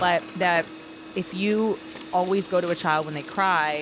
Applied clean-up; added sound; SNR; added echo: none; Printer; 14 dB; none.